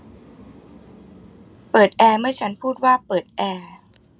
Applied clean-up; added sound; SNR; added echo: none; none; none; none.